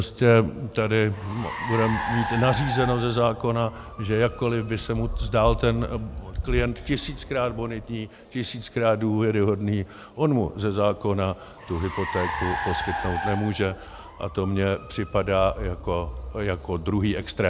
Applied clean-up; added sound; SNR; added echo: none; Car; 10 dB; none.